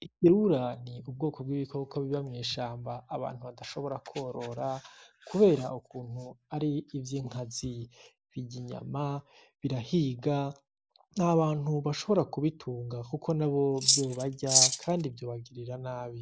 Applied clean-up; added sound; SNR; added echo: neural mask model Resemble Enhance denoiser.